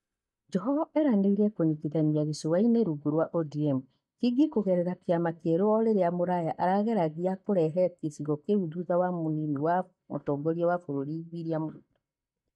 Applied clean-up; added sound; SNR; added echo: neural mask model DeepFilterNet 3.